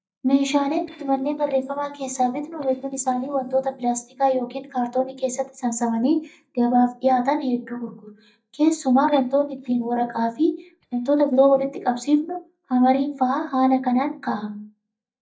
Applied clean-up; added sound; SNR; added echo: neural mask model DeepFilterNet 3.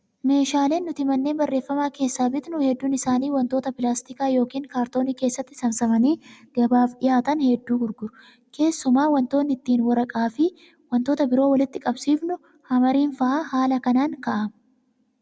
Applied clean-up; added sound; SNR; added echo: none; none; none; none.